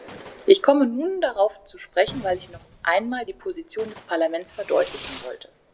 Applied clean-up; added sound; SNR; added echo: none; Gunshot, gunfire + Fireworks; 19 dB; none.